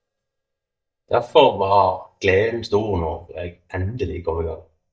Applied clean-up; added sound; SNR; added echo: neural mask model DeepFilterNet 3.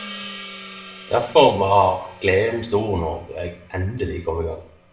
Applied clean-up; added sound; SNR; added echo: none; Gong; 19 dB; reverberation time 0.6 s.